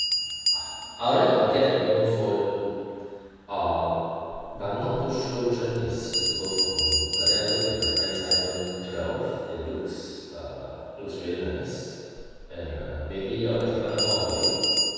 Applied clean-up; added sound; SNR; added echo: none; Bell; 3 dB; reverberation time 2.1 s.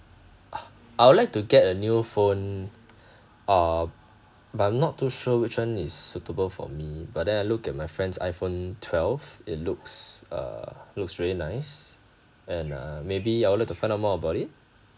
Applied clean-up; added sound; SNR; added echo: none; none; none; none.